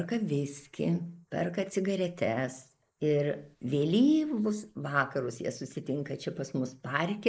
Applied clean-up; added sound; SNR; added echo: neural mask model Resemble Enhance denoiser.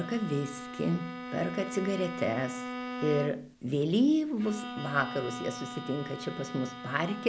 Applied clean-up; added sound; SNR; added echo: none; Bowed string instrument; 8 dB; none.